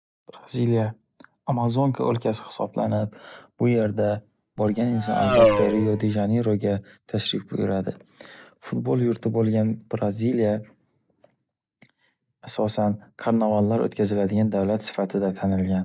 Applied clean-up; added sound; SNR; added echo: none; Race car, auto racing; -2 dB; none.